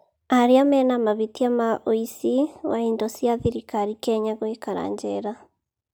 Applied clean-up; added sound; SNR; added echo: none; none; none; none.